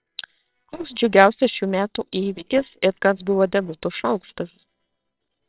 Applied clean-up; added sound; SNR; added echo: neural separator model SepFormer WHAMR!.